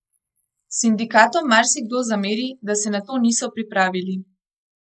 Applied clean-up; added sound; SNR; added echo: neural mask model Resemble Enhance denoiser.